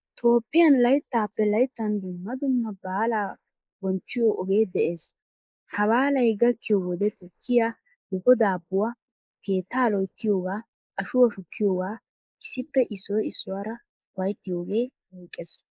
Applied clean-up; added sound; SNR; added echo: neural mask model Resemble Enhance denoiser.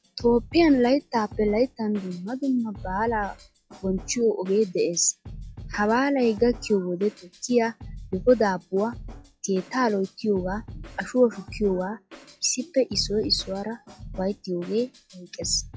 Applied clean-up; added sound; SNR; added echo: classical method log-MMSE.